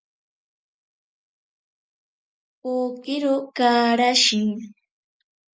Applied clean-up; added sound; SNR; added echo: none; none; none; none.